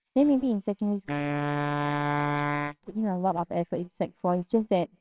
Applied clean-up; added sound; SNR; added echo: neural separator model SepFormer WHAMR!.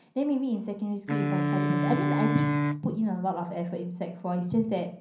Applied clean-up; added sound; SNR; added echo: none; Wind instrument, woodwind instrument; -1 dB; reverberation time 0.6 s.